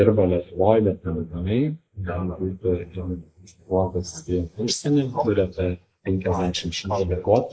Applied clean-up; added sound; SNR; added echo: neural mask model Resemble Enhance denoiser.